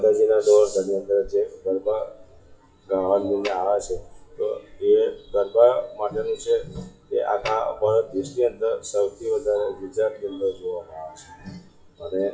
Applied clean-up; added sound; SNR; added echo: classical method WPE with log-MMSE.